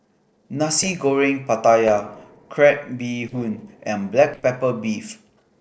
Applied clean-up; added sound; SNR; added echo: neural separator model SepFormer DNS4.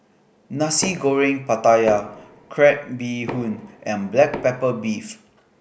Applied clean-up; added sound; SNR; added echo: none; Knock; 15 dB; none.